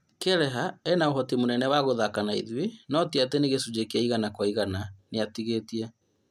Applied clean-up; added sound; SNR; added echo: none; none; none; none.